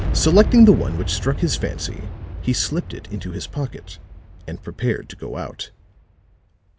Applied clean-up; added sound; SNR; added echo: none; Boom; 6 dB; none.